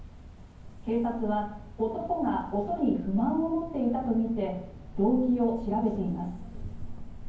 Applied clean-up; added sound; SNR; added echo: none; Cricket; 12 dB; reverberation time 0.9 s.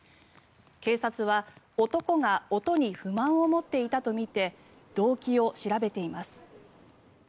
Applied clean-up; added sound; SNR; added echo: none; none; none; none.